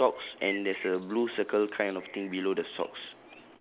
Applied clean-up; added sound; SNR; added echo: none; Bird; 15 dB; none.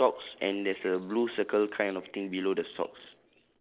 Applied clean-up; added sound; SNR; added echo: neural separator model SepFormer DNS4.